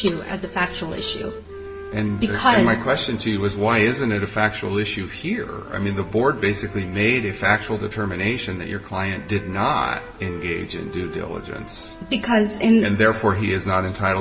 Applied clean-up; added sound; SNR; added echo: none; Wind instrument, woodwind instrument; 19 dB; reverberation time 1.7 s.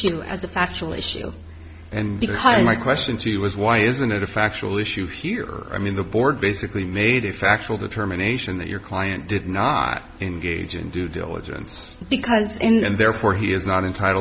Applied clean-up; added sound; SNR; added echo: none; none; none; none.